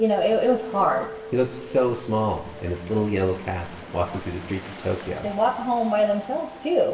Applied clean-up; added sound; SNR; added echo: none; Waves, surf; 19 dB; reverberation time 1.0 s.